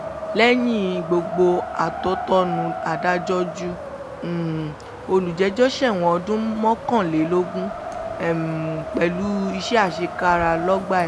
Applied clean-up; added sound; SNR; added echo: none; Wind; 9 dB; none.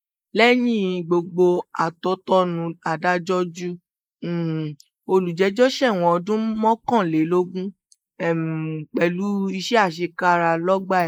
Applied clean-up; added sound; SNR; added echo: neural mask model Resemble Enhance denoiser.